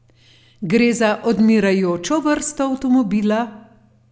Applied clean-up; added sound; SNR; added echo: none; none; none; none.